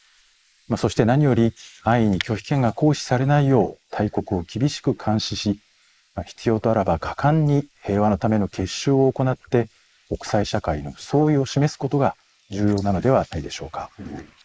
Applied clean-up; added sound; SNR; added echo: neural mask model Resemble Enhance denoiser.